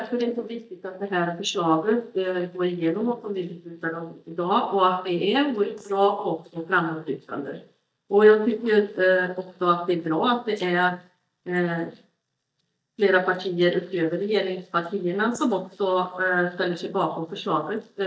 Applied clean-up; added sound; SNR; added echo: neural mask model DeepFilterNet 3.